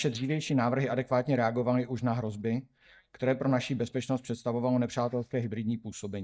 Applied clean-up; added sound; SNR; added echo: neural mask model DeepFilterNet 3.